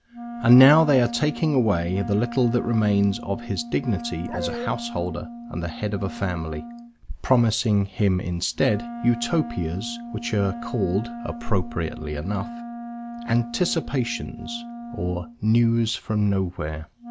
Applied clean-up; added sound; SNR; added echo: none; Dog + Wind instrument, woodwind instrument; 12 dB; none.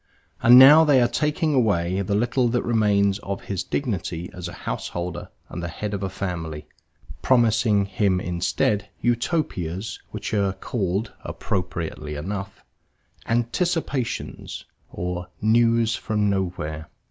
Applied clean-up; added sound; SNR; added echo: none; none; none; none.